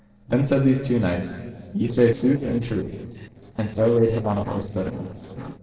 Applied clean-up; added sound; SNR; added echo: neural separator model SepFormer DNS4.